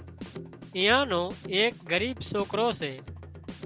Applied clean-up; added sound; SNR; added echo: none; Drum kit; 13 dB; none.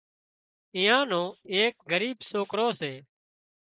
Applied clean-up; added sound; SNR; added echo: neural mask model Resemble Enhance denoiser.